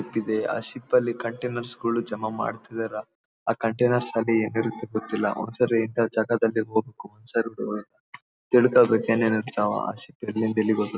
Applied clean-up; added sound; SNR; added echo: none; none; none; none.